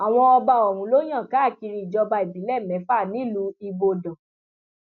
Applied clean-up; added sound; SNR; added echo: none; none; none; none.